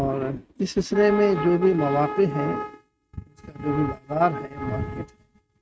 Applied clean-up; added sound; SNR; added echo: neural mask model RNNoise.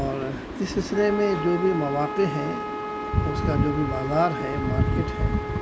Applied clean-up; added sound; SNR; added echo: none; Wind instrument, woodwind instrument; 8 dB; none.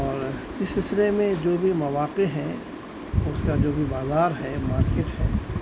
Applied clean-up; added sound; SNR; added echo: none; none; none; none.